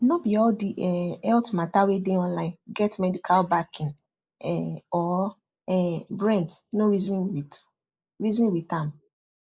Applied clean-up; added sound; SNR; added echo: neural mask model Resemble Enhance denoiser.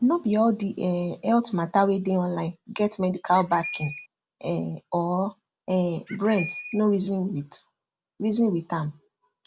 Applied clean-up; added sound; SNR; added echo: none; Bird; 11 dB; none.